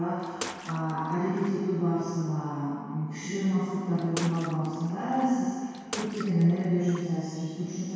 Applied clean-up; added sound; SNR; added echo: none; Bathtub (filling or washing) / Water / Splash, splatter; 14 dB; reverberation time 2.0 s.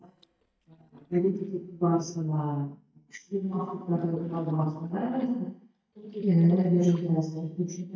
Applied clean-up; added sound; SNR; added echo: neural mask model DeepFilterNet 3.